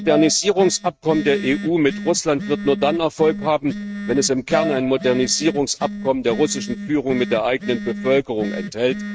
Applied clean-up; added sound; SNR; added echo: neural mask model RNNoise.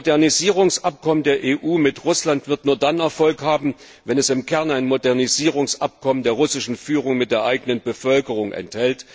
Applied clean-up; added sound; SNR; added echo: none; none; none; none.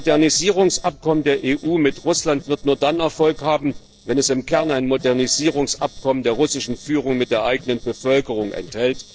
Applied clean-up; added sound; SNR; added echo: neural separator model SepFormer DNS4.